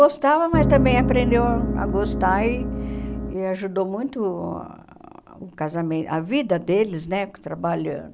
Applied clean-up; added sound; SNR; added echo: none; Piano; 0 dB; none.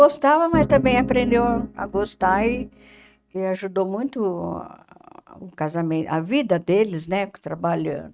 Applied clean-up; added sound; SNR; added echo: neural mask model RNNoise.